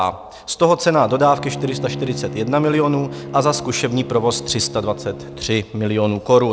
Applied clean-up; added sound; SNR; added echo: none; Bowed string instrument; 13 dB; none.